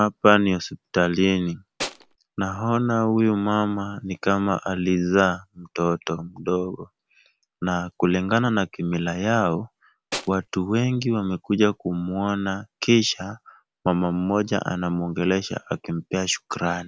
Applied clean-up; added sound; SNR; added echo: none; Tools; 8 dB; none.